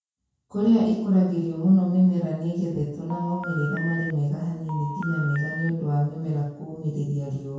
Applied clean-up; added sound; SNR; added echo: none; Telephone; 11 dB; reverberation time 0.6 s.